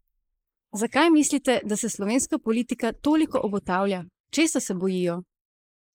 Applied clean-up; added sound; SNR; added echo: neural mask model Resemble Enhance denoiser.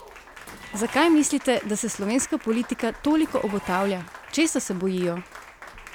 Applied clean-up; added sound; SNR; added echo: none; Applause + Dishes, pots, and pans; 16 dB; none.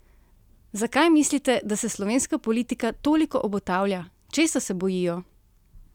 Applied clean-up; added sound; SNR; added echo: none; none; none; none.